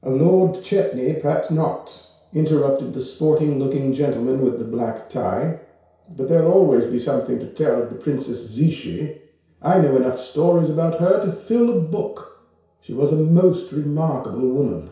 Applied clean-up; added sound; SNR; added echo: none; none; none; reverberation time 0.6 s.